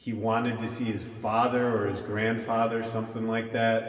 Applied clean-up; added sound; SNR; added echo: none; none; none; reverberation time 2.7 s.